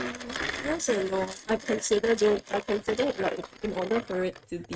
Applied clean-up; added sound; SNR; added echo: neural mask model RNNoise.